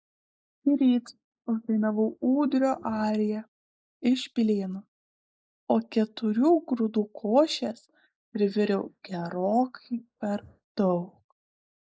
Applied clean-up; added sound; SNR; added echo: neural mask model Resemble Enhance denoiser.